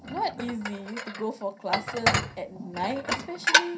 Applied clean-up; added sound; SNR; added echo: none; Dishes, pots, and pans; -4 dB; reverberation time 0.3 s.